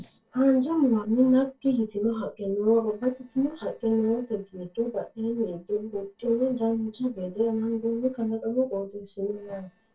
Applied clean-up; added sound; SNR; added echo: neural separator model SepFormer DNS4.